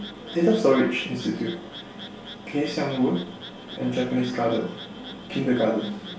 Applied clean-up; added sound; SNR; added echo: none; Frog; 18 dB; reverberation time 0.3 s.